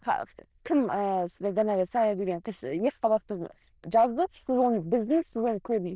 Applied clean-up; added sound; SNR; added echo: neural diffusion model UNIVERSE++.